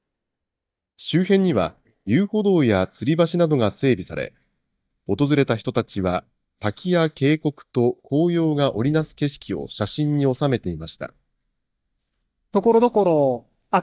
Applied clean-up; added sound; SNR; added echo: neural mask model DeepFilterNet 3.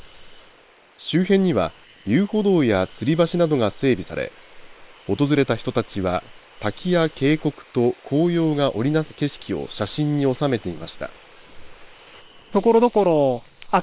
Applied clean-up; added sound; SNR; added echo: neural separator model SepFormer WHAM!.